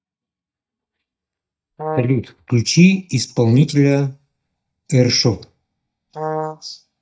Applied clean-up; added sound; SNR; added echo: neural mask model DeepFilterNet 3.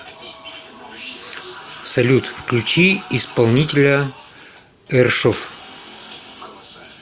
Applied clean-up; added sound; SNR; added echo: none; none; none; none.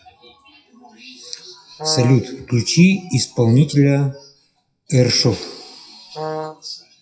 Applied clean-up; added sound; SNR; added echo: classical method WPE with log-MMSE.